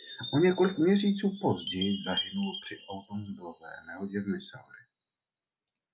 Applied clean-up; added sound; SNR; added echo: none; Chime; 7 dB; none.